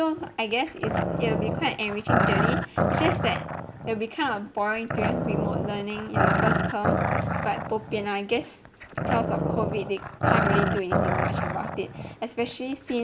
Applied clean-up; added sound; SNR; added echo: none; Growling; -3 dB; none.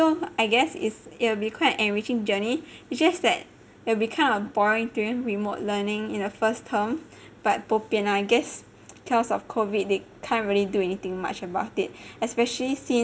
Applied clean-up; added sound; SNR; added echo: none; none; none; none.